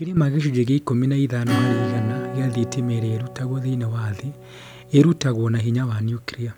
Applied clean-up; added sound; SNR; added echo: none; Acoustic guitar / Strum; 10 dB; none.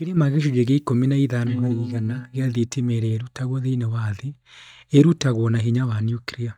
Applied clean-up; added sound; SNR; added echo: neural mask model DeepFilterNet 3.